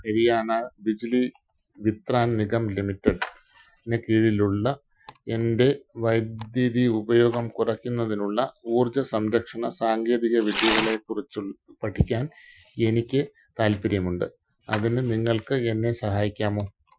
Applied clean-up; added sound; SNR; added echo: classical method Wiener filter.